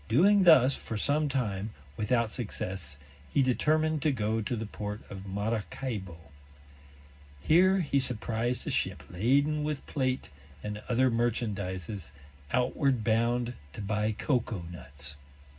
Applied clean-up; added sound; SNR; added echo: none; none; none; reverberation time 0.4 s.